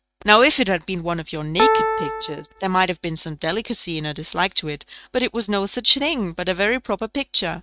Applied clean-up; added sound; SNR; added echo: neural mask model RNNoise.